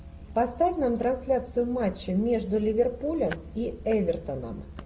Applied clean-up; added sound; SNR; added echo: none; Musical instrument; 18 dB; none.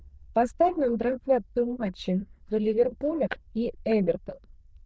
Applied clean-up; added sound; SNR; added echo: neural diffusion model UNIVERSE++.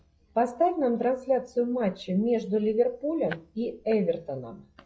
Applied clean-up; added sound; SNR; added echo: classical method log-MMSE.